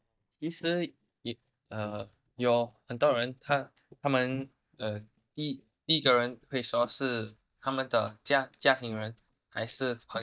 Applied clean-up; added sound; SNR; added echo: neural mask model DeepFilterNet 3.